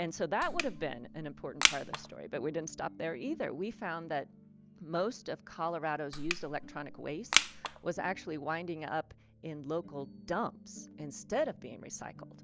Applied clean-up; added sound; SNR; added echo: none; Crushing; -3 dB; none.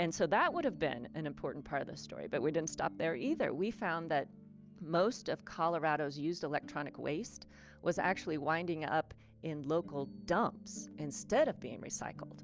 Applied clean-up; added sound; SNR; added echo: none; none; none; none.